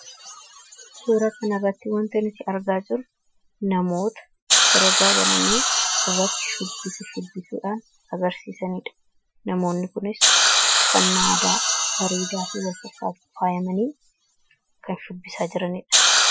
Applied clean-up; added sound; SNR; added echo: classical method Wiener filter.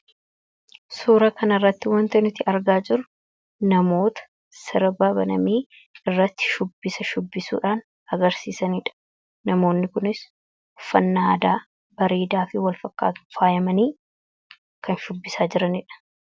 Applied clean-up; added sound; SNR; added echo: none; none; none; none.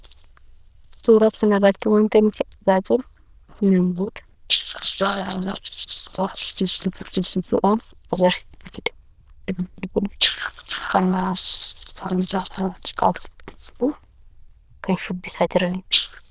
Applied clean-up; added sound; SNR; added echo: neural diffusion model UNIVERSE++.